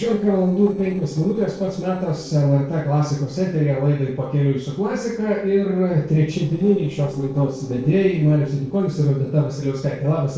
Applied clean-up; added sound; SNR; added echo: neural separator model SepFormer DNS4.